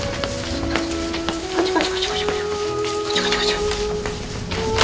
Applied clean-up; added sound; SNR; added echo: none; Sliding door / Train; 10 dB; none.